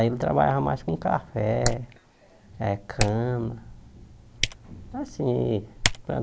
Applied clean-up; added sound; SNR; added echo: neural mask model Resemble Enhance denoiser.